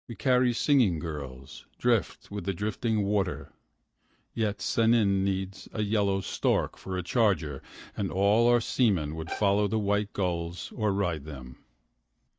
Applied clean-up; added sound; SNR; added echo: neural mask model DeepFilterNet 3.